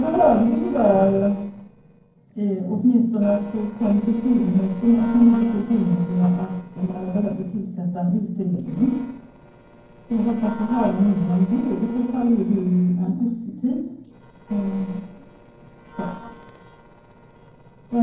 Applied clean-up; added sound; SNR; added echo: neural separator model SepFormer DNS4.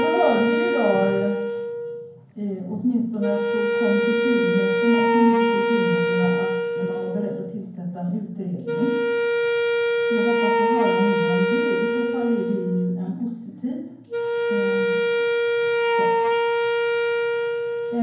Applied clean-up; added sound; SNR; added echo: none; Wind instrument, woodwind instrument; -3 dB; reverberation time 0.9 s.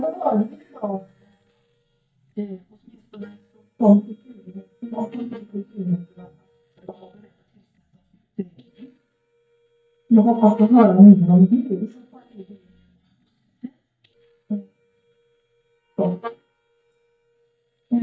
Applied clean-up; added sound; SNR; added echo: neural mask model DeepFilterNet 3.